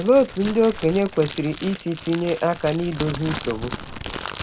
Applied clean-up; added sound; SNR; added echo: none; Crackle; 12 dB; none.